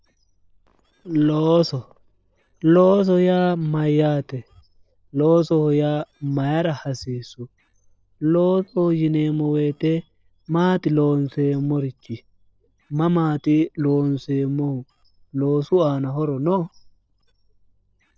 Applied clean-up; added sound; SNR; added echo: neural separator model SepFormer DNS4.